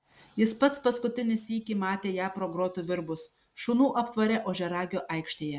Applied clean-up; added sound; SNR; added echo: none; none; none; none.